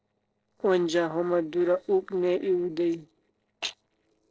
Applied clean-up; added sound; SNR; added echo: neural separator model SepFormer DNS4.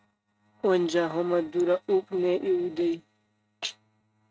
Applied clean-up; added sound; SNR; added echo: neural mask model RNNoise.